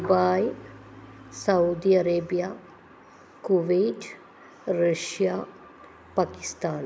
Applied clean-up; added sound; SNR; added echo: none; none; none; none.